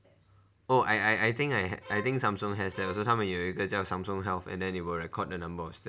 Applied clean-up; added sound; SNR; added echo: none; Bowed string instrument; 15 dB; none.